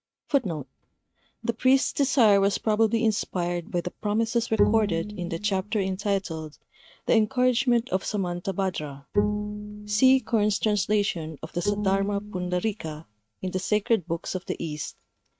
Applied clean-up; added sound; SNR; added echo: neural mask model RNNoise.